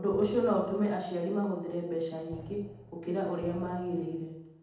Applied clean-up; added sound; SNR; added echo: none; Drum; 17 dB; reverberation time 0.8 s.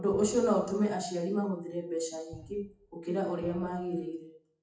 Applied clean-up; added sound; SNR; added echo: classical method WPE with log-MMSE.